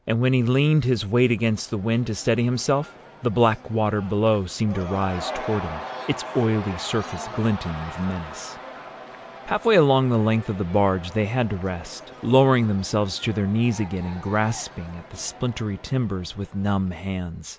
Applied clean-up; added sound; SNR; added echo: none; Crowd / Cheering; 16 dB; none.